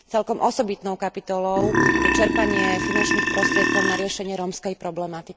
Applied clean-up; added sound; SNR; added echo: none; Burping, eructation; -4 dB; none.